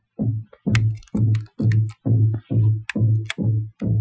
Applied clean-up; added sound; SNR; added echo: classical method Wiener filter.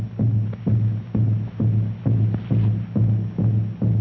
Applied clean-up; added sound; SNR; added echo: none; none; none; none.